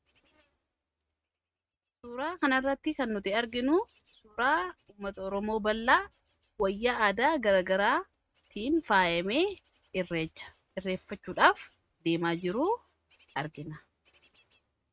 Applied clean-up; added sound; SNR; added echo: neural mask model RNNoise.